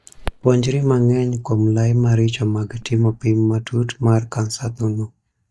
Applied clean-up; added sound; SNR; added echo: neural mask model DeepFilterNet 3.